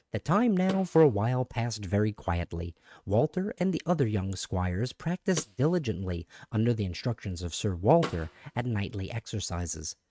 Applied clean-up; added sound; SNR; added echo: neural mask model RNNoise.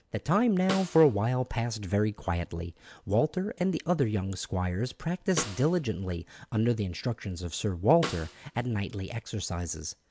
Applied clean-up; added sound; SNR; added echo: none; Snare drum; 13 dB; none.